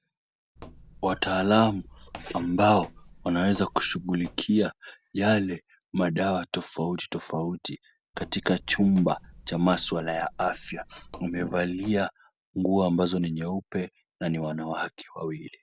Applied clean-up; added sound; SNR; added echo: none; Walk, footsteps; 20 dB; none.